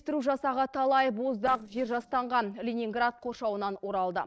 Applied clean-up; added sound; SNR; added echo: neural separator model SepFormer DNS4.